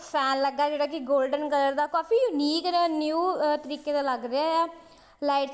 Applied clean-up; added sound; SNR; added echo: none; none; none; none.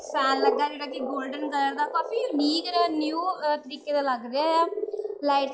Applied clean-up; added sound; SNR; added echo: classical method log-MMSE.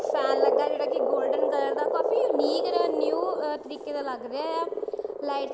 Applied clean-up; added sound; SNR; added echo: none; Frog; -4 dB; none.